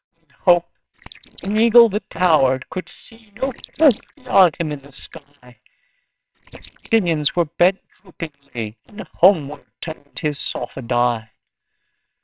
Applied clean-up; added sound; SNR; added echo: neural separator model SepFormer WHAMR!.